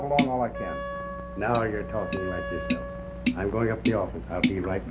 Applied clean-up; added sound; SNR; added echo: none; Tap + Wind instrument, woodwind instrument; 3 dB; none.